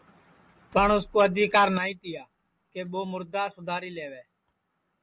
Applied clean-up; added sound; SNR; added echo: none; Tools; 19 dB; none.